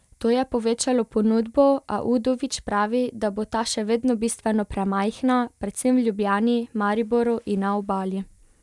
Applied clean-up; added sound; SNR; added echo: none; none; none; none.